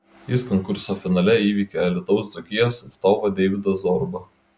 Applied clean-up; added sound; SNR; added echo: none; none; none; none.